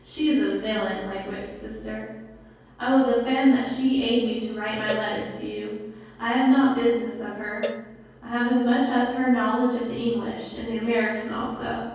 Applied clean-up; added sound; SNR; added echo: none; Cowbell; 14 dB; reverberation time 1.3 s.